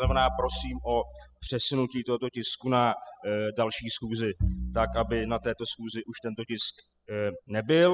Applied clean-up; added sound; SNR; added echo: classical method spectral subtraction.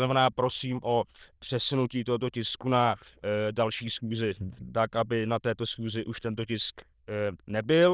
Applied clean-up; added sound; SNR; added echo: neural diffusion model UNIVERSE++.